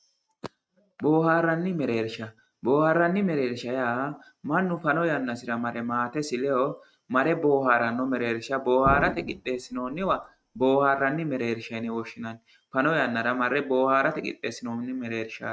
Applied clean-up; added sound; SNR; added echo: neural mask model RNNoise.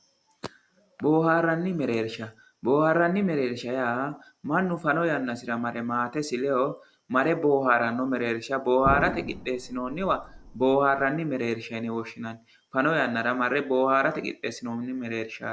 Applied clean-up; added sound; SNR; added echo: none; Explosion; 10 dB; none.